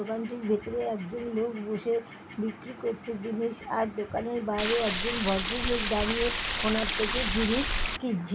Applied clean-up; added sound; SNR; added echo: none; Stream; -3 dB; none.